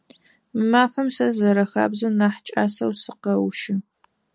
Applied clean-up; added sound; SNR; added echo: none; none; none; none.